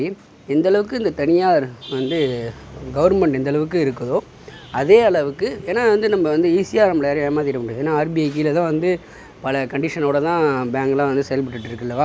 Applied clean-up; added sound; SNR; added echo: none; none; none; none.